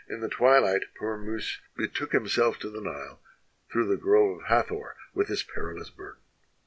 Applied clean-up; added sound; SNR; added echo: none; none; none; none.